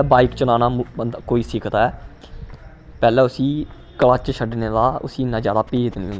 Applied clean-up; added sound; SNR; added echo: none; none; none; none.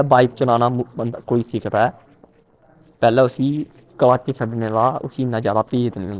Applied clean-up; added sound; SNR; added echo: neural separator model SepFormer DNS4.